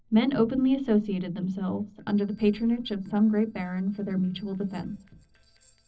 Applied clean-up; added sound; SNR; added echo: neural separator model SepFormer DNS4.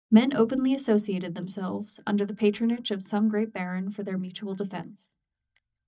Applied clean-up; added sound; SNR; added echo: neural mask model DeepFilterNet 3.